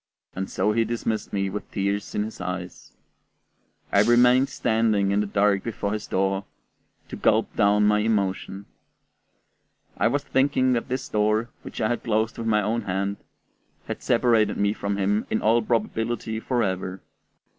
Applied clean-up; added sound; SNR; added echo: none; Shatter; 20 dB; none.